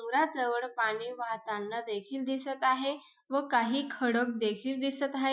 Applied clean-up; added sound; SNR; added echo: classical method Wiener filter.